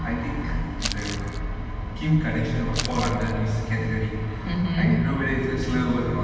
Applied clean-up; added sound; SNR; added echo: none; Crumpling, crinkling; 10 dB; reverberation time 2.3 s.